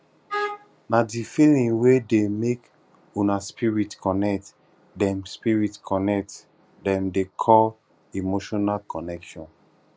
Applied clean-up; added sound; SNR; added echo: none; none; none; none.